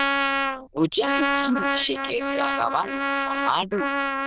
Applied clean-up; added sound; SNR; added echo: neural diffusion model UNIVERSE++.